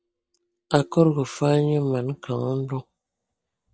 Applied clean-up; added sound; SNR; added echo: neural mask model DeepFilterNet 3.